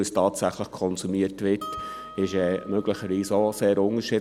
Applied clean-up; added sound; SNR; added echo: none; Harp; 16 dB; none.